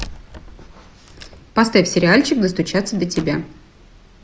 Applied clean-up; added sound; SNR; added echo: none; Wood; 19 dB; none.